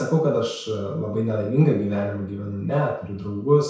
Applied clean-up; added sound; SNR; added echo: none; none; none; reverberation time 0.6 s.